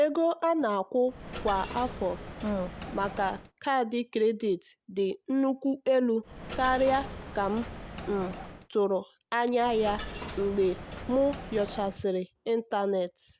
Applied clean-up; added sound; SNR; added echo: none; Coin (dropping); 10 dB; none.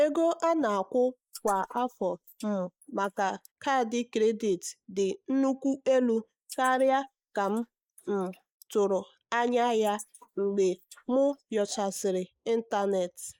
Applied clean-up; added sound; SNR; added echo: neural mask model Resemble Enhance denoiser.